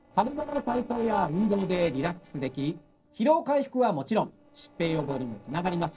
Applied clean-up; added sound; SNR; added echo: neural separator model SepFormer DNS4.